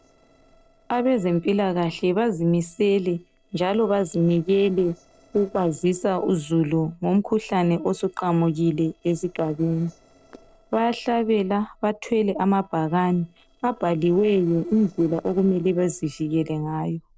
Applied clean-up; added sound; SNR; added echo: neural separator model SepFormer DNS4.